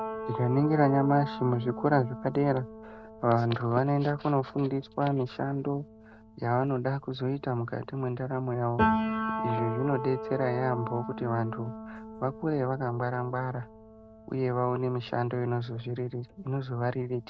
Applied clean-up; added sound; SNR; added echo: none; Piano; 8 dB; none.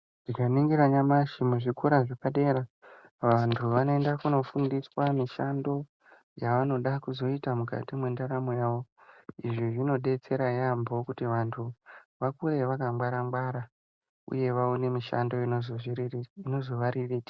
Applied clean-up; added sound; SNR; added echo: none; none; none; none.